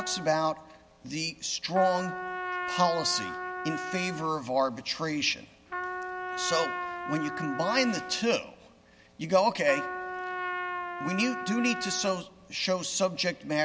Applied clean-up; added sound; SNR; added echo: none; Trumpet; 7 dB; none.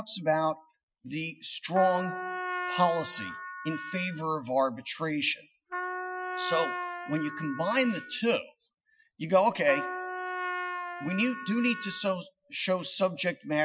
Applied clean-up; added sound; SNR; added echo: classical method Wiener filter.